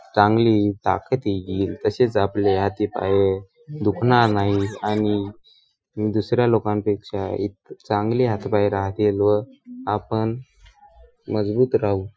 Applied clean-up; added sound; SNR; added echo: classical method Wiener filter.